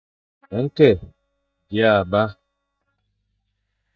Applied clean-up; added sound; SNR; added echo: neural mask model DeepFilterNet 3.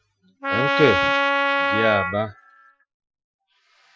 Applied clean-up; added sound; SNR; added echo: classical method Wiener filter.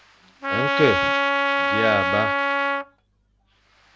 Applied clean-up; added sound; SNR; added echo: none; Trumpet; -4 dB; none.